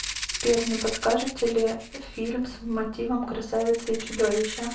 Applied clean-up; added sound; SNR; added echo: none; Rattle (instrument); 10 dB; reverberation time 0.3 s.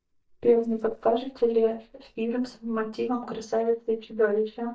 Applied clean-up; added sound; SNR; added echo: neural mask model DeepFilterNet 3.